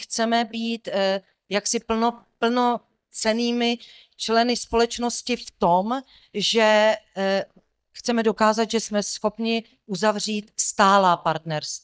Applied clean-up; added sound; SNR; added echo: neural mask model DeepFilterNet 3.